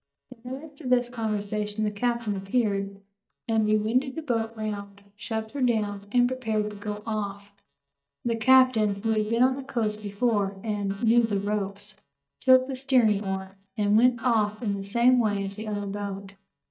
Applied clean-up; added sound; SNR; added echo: neural mask model DeepFilterNet 3.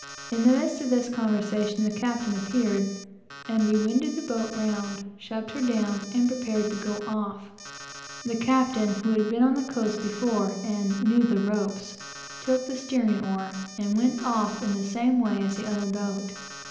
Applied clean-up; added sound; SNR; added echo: none; Alarm; 16 dB; reverberation time 0.9 s.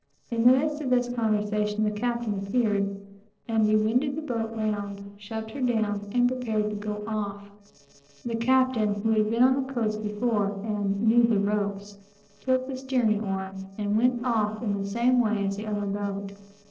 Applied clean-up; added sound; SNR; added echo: neural separator model SepFormer DNS4.